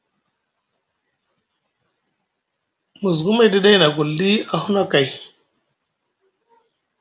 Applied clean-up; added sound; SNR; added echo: none; none; none; none.